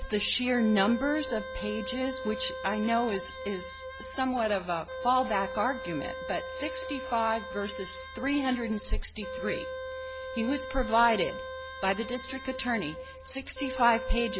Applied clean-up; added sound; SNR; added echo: none; Wind instrument, woodwind instrument; 9 dB; none.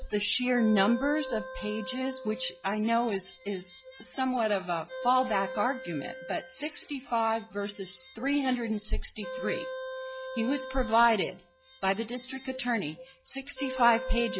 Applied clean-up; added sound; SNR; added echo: classical method log-MMSE.